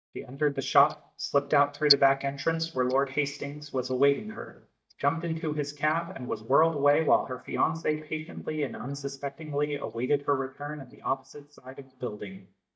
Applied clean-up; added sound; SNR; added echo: neural mask model DeepFilterNet 3.